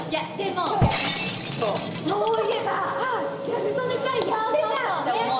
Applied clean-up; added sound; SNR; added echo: none; Shatter; 5 dB; reverberation time 1.9 s.